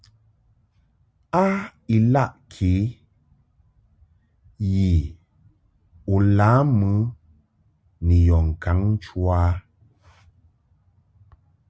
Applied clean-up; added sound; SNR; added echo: none; none; none; none.